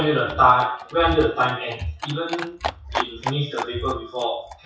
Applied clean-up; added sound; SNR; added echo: classical method WPE with log-MMSE.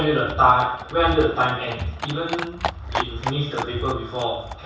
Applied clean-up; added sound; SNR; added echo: none; Livestock, farm animals, working animals; 10 dB; reverberation time 0.7 s.